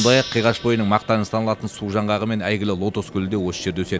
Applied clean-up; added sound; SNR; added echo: none; Gong; 16 dB; none.